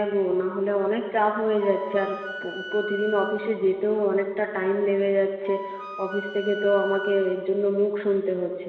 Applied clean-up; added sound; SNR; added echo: none; Wind instrument, woodwind instrument; 12 dB; reverberation time 2.1 s.